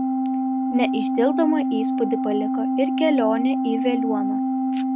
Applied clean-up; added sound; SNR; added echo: none; Organ; -3 dB; none.